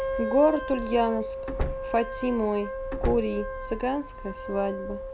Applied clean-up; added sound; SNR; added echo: none; Wind instrument, woodwind instrument + Slam; 5 dB; none.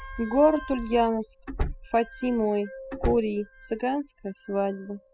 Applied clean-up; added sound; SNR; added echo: classical method spectral subtraction.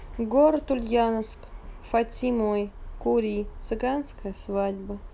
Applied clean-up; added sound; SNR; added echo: none; none; none; none.